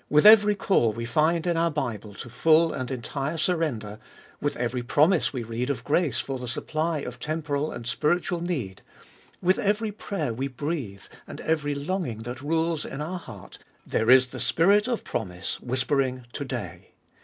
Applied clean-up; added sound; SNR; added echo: none; none; none; none.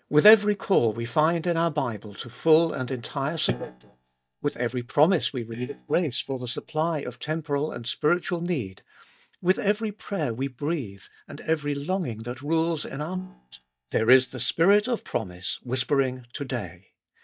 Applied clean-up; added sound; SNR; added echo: neural mask model DeepFilterNet 3.